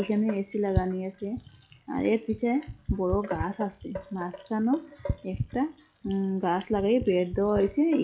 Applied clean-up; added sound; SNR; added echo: classical method log-MMSE.